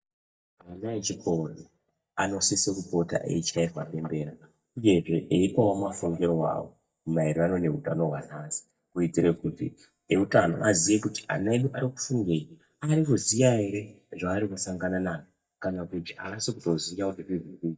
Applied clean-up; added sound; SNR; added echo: neural mask model DeepFilterNet 3.